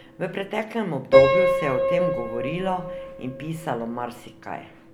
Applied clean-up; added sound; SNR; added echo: none; Piano; -5 dB; none.